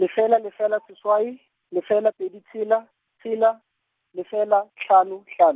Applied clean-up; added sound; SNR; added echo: none; none; none; none.